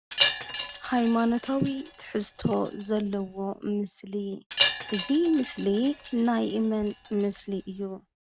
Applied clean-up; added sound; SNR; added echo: none; Wind chime; 3 dB; none.